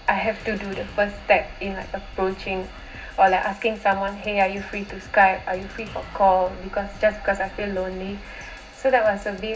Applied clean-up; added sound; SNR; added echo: none; Drum kit; 17 dB; reverberation time 0.4 s.